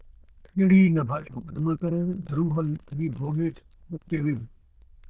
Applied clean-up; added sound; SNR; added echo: neural diffusion model UNIVERSE++.